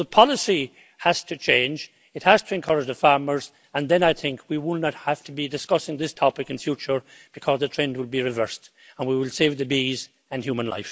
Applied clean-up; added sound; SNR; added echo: none; none; none; none.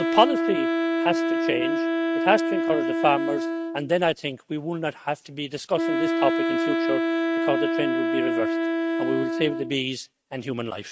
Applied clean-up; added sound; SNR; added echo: neural mask model RNNoise.